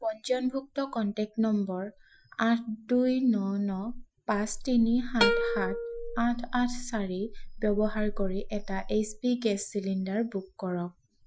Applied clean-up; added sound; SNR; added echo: classical method Wiener filter.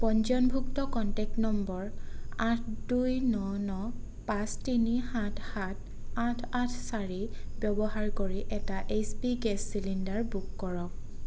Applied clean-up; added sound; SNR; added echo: none; none; none; none.